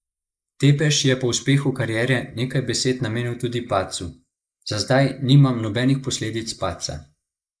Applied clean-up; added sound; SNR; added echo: neural mask model Resemble Enhance denoiser.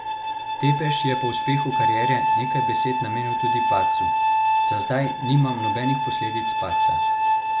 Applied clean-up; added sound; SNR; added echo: none; Bowed string instrument; -4 dB; none.